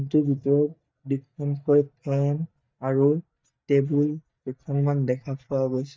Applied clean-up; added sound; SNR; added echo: neural mask model DeepFilterNet 3.